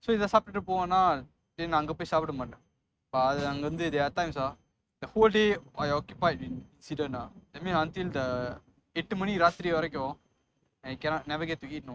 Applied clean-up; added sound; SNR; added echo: neural mask model RNNoise.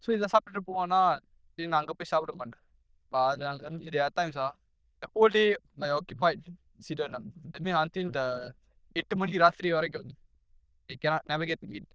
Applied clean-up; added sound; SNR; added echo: neural diffusion model UNIVERSE++.